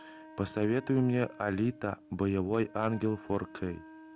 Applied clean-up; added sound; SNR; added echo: none; Wind instrument, woodwind instrument; 20 dB; none.